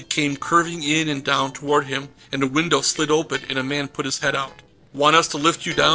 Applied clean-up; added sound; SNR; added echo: neural separator model SepFormer DNS4.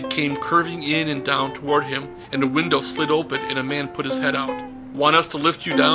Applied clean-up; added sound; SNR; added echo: none; Plucked string instrument; 8 dB; none.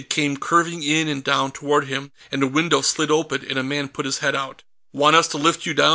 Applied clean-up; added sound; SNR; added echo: none; none; none; none.